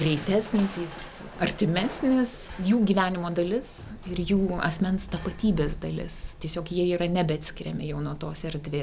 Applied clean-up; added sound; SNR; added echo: none; Crushing; 17 dB; none.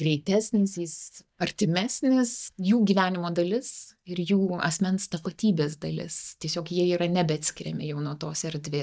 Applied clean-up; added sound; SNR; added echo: neural mask model DeepFilterNet 3.